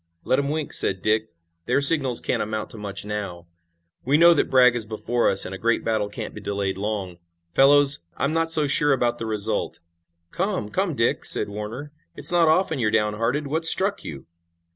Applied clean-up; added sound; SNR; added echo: none; none; none; none.